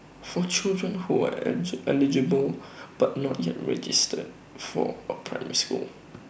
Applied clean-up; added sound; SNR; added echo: none; none; none; none.